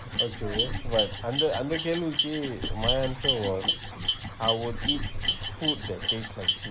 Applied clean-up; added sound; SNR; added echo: neural mask model Resemble Enhance denoiser.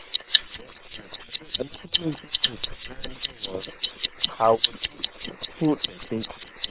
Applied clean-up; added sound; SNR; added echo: neural separator model SepFormer WHAM!.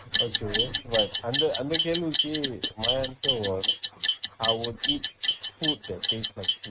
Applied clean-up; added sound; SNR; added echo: neural mask model RNNoise.